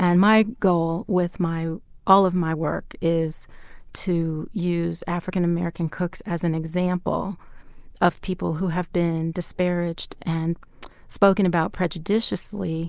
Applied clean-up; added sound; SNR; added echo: none; none; none; none.